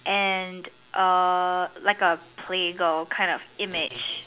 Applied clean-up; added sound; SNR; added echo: none; none; none; none.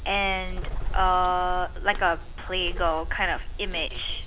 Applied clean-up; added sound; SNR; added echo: none; Bird; 3 dB; none.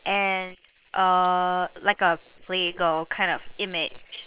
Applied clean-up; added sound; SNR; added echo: neural separator model SepFormer WHAM!.